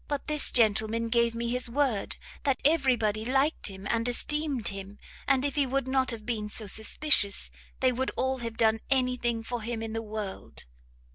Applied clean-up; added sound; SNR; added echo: none; none; none; none.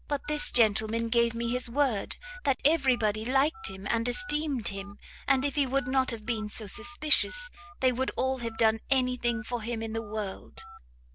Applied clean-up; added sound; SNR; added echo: none; Coin (dropping) + Telephone; 20 dB; none.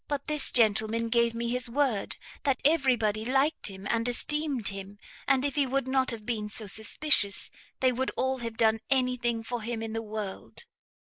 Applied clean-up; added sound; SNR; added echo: neural mask model Resemble Enhance denoiser.